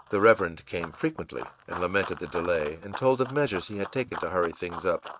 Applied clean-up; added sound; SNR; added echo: neural mask model RNNoise.